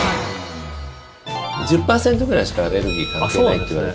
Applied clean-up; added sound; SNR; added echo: none; Bell; 15 dB; none.